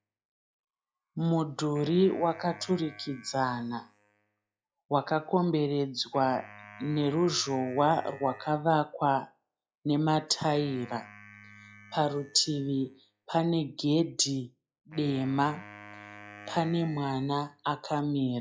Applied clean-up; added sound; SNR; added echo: classical method log-MMSE.